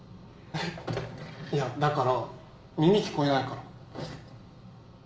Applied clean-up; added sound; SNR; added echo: none; none; none; reverberation time 0.9 s.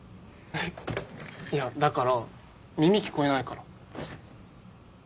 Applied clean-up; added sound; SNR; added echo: none; none; none; none.